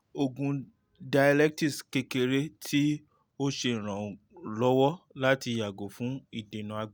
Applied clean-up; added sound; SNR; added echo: none; none; none; none.